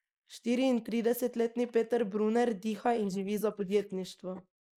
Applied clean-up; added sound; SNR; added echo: neural mask model Resemble Enhance denoiser.